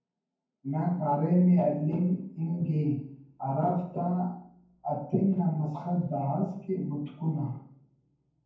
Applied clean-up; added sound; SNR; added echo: none; none; none; reverberation time 0.9 s.